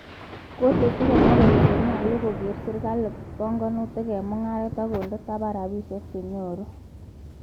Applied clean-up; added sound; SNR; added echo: none; Thunder; 1 dB; none.